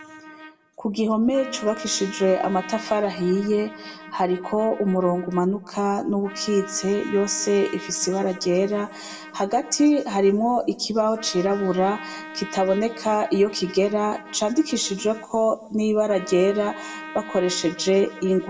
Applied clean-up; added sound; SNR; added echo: none; Trumpet; 16 dB; reverberation time 1.3 s.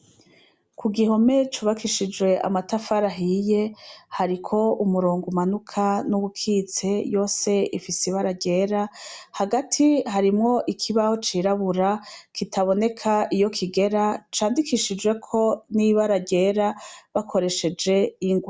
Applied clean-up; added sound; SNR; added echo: none; none; none; none.